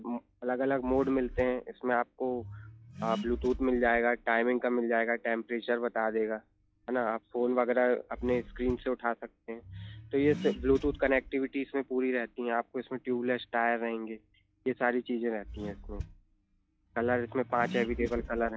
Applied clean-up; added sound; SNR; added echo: classical method log-MMSE.